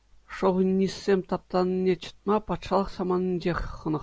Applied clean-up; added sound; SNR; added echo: none; none; none; none.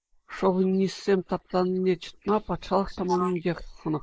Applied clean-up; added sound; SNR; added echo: neural mask model Resemble Enhance denoiser.